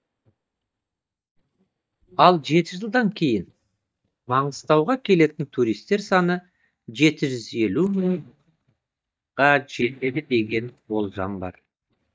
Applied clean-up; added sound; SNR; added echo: neural mask model DeepFilterNet 3.